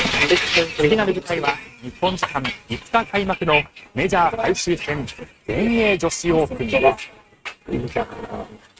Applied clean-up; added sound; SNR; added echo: neural mask model RNNoise.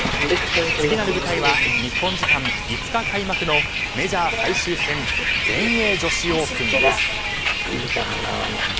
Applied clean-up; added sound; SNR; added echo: none; Bus; -4 dB; none.